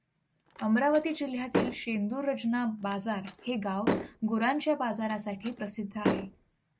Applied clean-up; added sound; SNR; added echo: none; Slam; 6 dB; none.